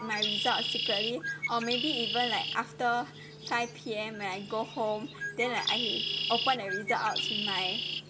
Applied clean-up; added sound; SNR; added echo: none; Bird; 1 dB; none.